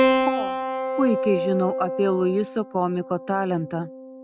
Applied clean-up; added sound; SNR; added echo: none; Keyboard (musical); 1 dB; none.